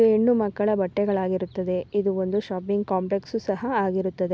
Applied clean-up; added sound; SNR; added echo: none; none; none; none.